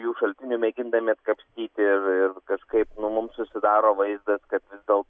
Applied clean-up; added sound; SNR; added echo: none; none; none; none.